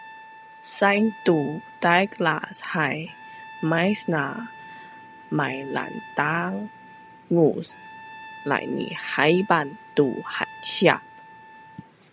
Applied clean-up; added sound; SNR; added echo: none; Trumpet; 19 dB; none.